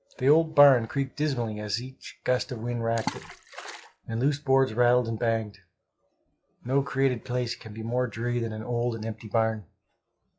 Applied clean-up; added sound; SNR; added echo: classical method log-MMSE.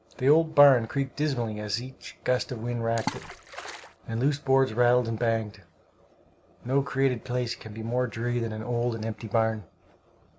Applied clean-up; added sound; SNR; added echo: none; Water / Splash, splatter; 10 dB; none.